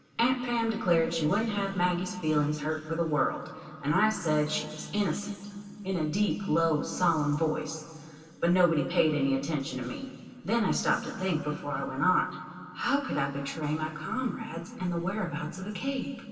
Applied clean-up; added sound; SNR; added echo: none; none; none; reverberation time 2.4 s.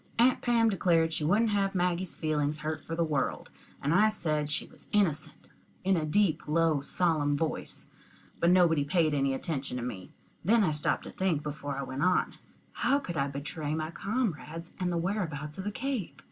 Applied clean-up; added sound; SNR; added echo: none; none; none; none.